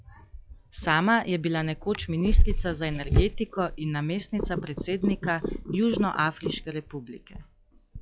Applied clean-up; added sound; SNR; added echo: classical method log-MMSE.